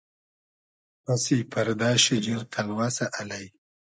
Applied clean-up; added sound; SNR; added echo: neural mask model DeepFilterNet 3.